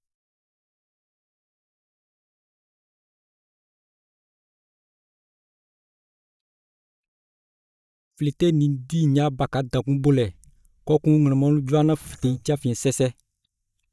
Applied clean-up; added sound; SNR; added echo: neural mask model DeepFilterNet 3.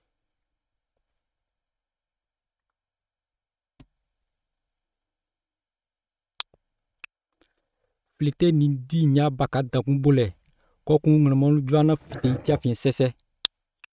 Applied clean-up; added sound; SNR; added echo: neural mask model RNNoise.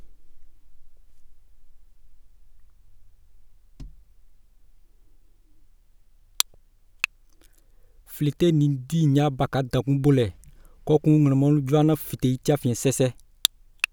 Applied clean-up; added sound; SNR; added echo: none; none; none; none.